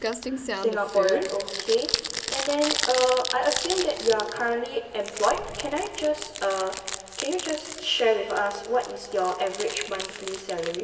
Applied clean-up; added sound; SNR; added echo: none; Crumpling, crinkling; 6 dB; reverberation time 1.8 s.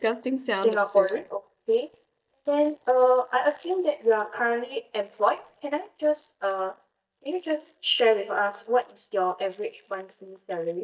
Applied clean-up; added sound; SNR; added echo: neural mask model DeepFilterNet 3.